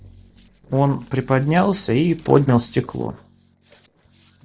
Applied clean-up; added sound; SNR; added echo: neural separator model SepFormer DNS4.